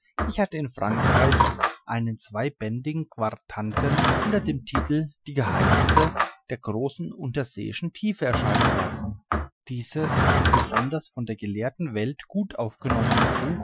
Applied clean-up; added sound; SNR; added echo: classical method Wiener filter.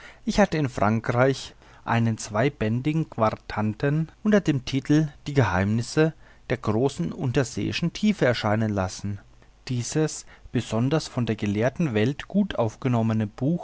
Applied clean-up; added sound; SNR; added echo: none; none; none; none.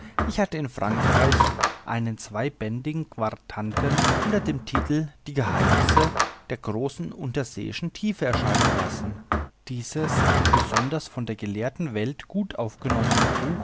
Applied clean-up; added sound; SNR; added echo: none; Drawer open or close / Wood; -2 dB; none.